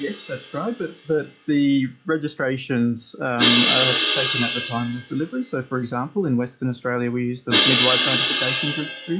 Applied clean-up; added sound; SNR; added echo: classical method log-MMSE.